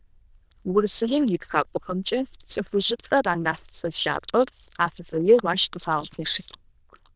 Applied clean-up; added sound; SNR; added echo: neural diffusion model UNIVERSE++.